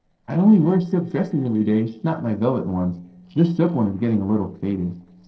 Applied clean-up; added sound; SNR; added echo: neural separator model SepFormer DNS4.